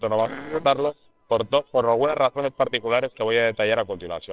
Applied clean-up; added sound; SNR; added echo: neural separator model SepFormer WHAMR!.